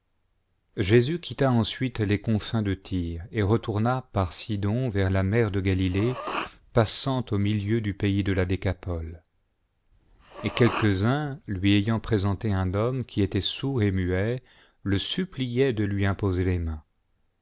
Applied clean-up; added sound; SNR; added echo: none; Respiratory sounds; 12 dB; none.